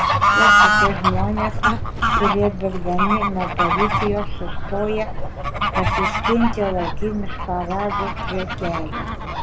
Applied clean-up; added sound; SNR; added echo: none; Bird / Fowl; -5 dB; none.